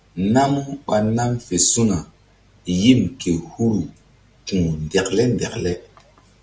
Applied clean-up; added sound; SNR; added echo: none; none; none; none.